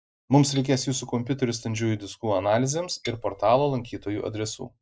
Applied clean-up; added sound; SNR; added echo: neural mask model DeepFilterNet 3.